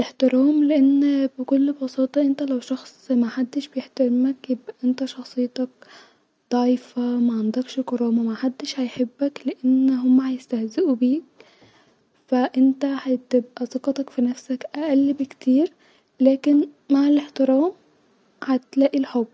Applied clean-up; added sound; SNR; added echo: none; none; none; none.